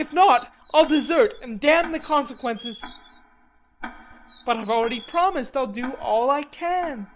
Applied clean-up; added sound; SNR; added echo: none; Chirp, tweet + Tick-tock; 16 dB; none.